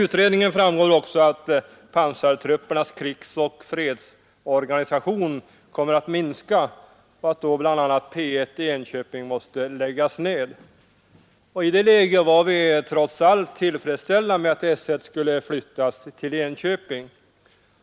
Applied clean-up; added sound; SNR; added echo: none; none; none; none.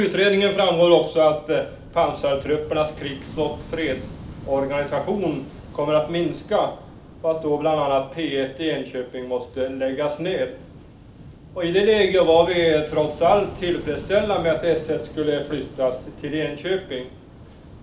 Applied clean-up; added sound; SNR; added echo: none; Waves, surf / Wind; 17 dB; reverberation time 0.4 s.